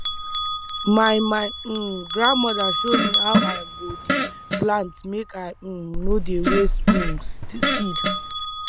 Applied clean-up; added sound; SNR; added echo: none; Bell + Fart; -3 dB; none.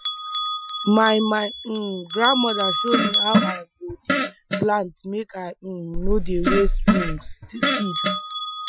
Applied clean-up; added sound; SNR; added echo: classical method Wiener filter.